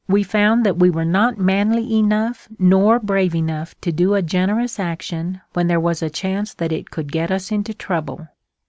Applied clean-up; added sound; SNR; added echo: none; none; none; none.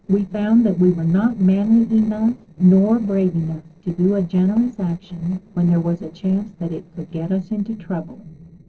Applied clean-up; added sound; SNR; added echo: neural separator model SepFormer DNS4.